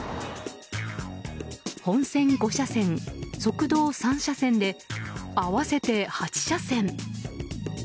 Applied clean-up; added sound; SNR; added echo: none; none; none; none.